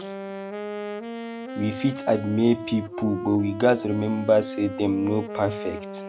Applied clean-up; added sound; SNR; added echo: none; Wind instrument, woodwind instrument; 9 dB; none.